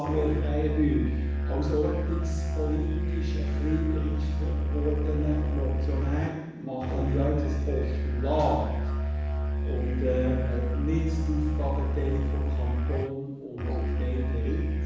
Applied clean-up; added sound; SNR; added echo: none; Musical instrument; -3 dB; reverberation time 1.1 s.